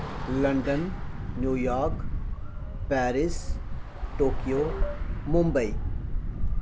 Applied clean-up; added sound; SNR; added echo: none; Traffic noise, roadway noise / Bus; 0 dB; none.